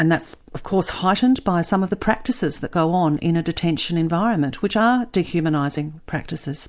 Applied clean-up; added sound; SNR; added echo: none; none; none; none.